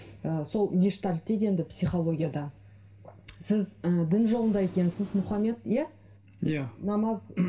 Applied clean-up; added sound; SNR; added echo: none; Engine; 19 dB; reverberation time 0.2 s.